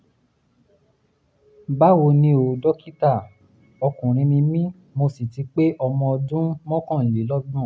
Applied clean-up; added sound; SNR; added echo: none; none; none; none.